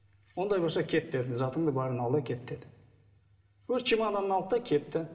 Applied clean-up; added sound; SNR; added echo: none; none; none; reverberation time 0.9 s.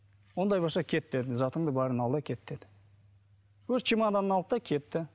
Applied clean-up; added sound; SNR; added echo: none; none; none; none.